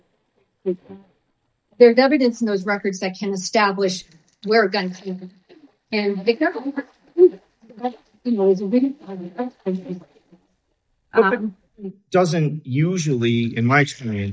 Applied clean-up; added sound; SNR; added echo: neural mask model DeepFilterNet 3.